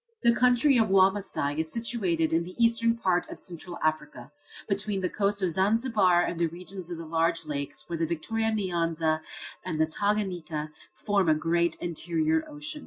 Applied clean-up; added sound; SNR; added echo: none; none; none; none.